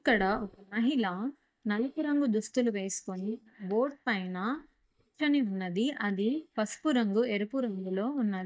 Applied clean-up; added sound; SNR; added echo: neural mask model DeepFilterNet 3.